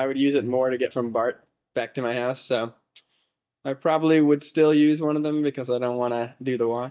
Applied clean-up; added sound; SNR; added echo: neural mask model DeepFilterNet 3.